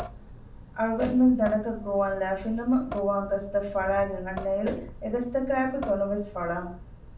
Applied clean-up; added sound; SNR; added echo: none; Drip / Sink (filling or washing) / Water tap, faucet; 15 dB; reverberation time 0.4 s.